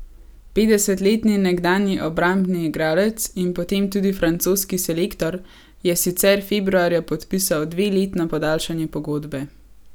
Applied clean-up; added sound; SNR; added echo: none; none; none; none.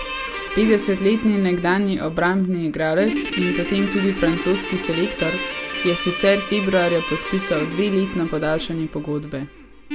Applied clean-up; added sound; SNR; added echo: none; Guitar; 8 dB; none.